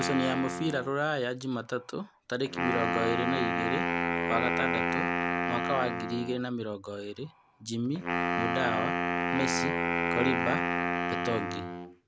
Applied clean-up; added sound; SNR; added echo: none; Wind instrument, woodwind instrument; -2 dB; none.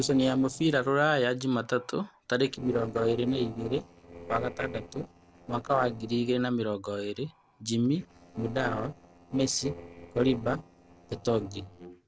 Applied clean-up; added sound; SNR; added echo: neural separator model SepFormer DNS4.